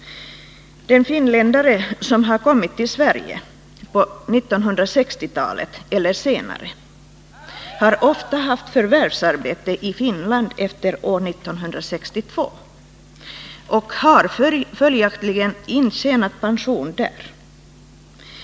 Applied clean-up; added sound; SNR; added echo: none; Cheering; 19 dB; none.